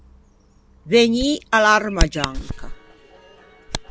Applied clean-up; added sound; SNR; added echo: none; Bird vocalization, bird call, bird song; 7 dB; none.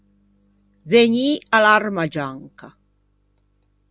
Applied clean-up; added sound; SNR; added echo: none; none; none; none.